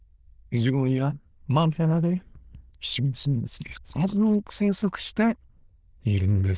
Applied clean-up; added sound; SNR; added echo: neural diffusion model UNIVERSE++.